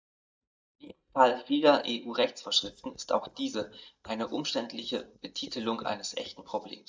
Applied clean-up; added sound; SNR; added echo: neural mask model DeepFilterNet 3.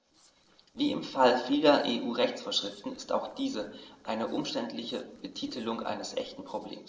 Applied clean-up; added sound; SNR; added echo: neural separator model SepFormer DNS4.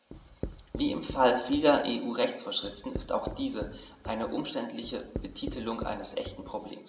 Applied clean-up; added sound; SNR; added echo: none; Writing; 12 dB; reverberation time 1.5 s.